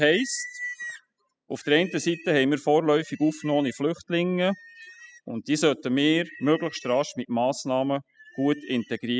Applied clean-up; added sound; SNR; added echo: classical method spectral subtraction.